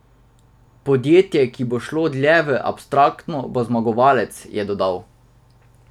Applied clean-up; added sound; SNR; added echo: none; none; none; none.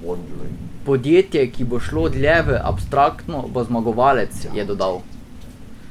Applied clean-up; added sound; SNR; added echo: none; Crow; 6 dB; none.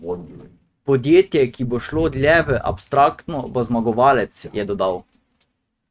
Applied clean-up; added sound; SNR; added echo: neural mask model RNNoise.